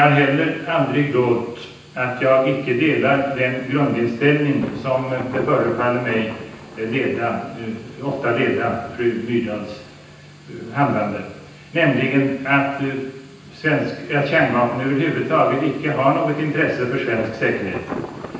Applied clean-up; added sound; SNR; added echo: none; Thunder; 18 dB; reverberation time 0.9 s.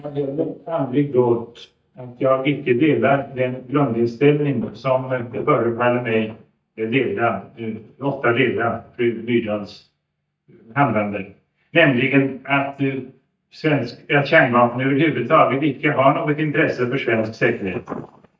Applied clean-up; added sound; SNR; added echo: neural mask model DeepFilterNet 3.